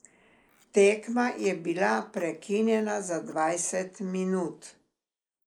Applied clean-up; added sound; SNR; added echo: neural mask model Resemble Enhance denoiser.